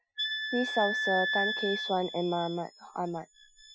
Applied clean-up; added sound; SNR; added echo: classical method Wiener filter.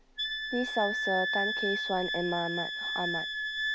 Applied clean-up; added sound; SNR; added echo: none; Wind instrument, woodwind instrument; -1 dB; none.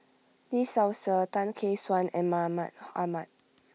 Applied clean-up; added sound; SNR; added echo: none; none; none; none.